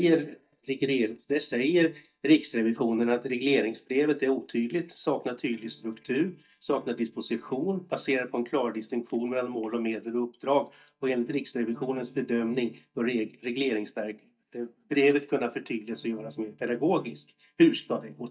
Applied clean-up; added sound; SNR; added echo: neural mask model DeepFilterNet 3.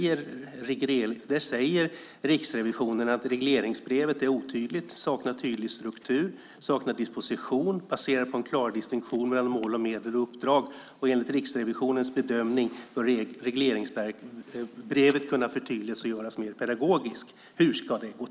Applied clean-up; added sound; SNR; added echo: none; none; none; none.